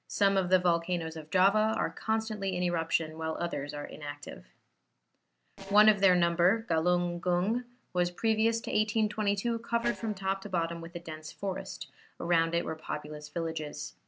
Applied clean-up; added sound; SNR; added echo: neural separator model SepFormer DNS4.